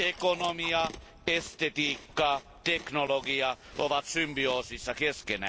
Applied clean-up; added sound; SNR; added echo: none; Chewing, mastication; 17 dB; none.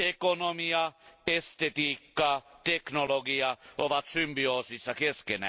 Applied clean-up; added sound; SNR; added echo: none; none; none; none.